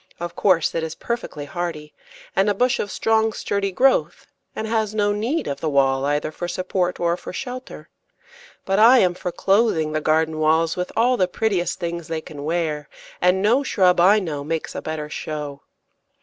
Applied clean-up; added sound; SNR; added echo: none; none; none; none.